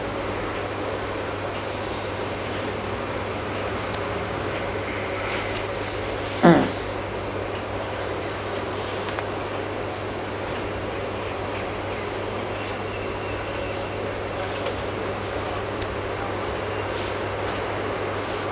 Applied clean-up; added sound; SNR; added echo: none; Tick + Chink, clink; 20 dB; none.